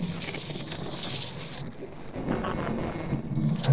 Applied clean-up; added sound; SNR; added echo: neural separator model SepFormer DNS4.